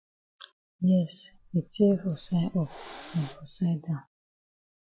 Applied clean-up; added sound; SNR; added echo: none; Animal + Hiss; 17 dB; none.